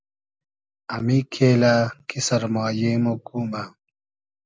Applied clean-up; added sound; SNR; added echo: none; none; none; none.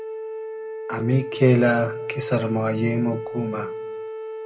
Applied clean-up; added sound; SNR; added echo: none; Wind instrument, woodwind instrument; 8 dB; reverberation time 0.4 s.